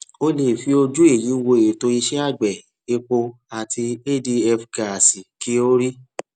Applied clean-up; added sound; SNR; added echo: none; none; none; none.